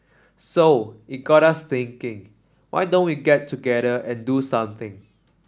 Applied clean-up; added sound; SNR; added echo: none; none; none; none.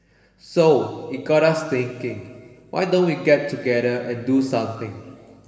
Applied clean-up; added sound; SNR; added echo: none; none; none; reverberation time 2.7 s.